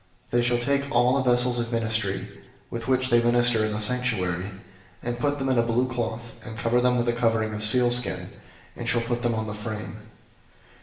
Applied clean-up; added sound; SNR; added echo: none; none; none; reverberation time 0.8 s.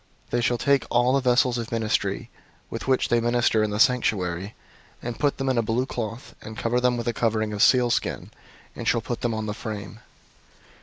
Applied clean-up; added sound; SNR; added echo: none; none; none; none.